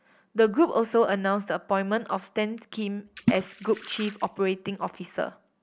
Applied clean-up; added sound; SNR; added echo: none; Water / Splash, splatter; 6 dB; none.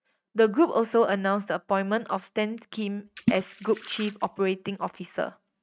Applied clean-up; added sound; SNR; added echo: neural mask model RNNoise.